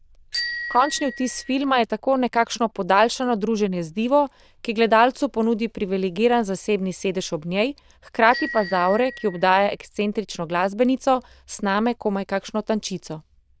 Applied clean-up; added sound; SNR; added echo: neural diffusion model UNIVERSE++.